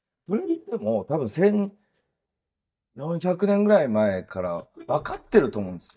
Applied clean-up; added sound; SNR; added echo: neural mask model DeepFilterNet 3.